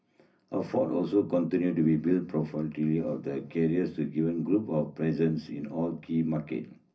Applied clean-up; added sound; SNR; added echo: none; none; none; reverberation time 0.4 s.